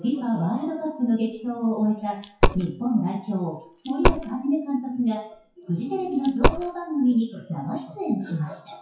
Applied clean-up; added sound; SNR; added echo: classical method WPE with log-MMSE.